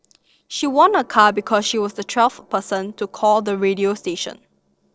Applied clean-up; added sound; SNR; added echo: neural separator model SepFormer DNS4.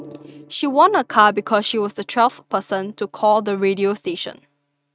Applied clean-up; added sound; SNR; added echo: neural mask model RNNoise.